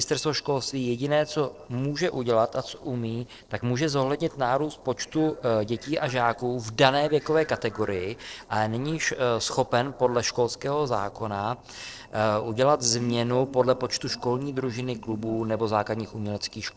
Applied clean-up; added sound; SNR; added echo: neural separator model SepFormer DNS4.